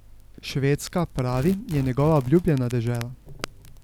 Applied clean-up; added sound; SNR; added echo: none; Tearing + Crackle; 15 dB; none.